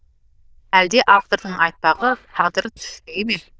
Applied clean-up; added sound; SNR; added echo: neural diffusion model UNIVERSE++.